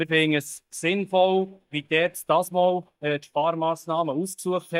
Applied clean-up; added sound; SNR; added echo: neural mask model DeepFilterNet 3.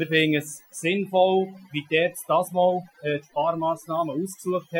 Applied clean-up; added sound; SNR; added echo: classical method Wiener filter.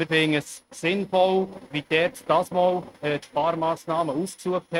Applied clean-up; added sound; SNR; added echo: neural mask model RNNoise.